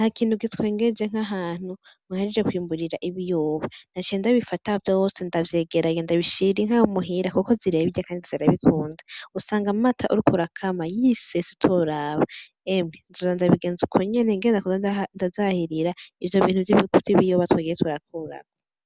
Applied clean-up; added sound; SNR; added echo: none; none; none; none.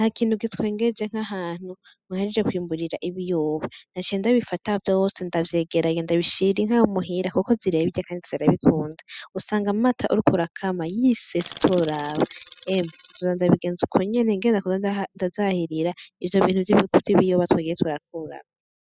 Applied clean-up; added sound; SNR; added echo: classical method spectral subtraction.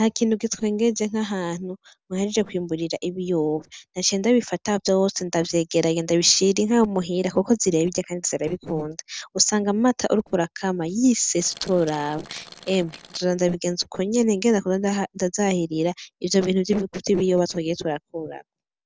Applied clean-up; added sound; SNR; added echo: neural separator model SepFormer DNS4.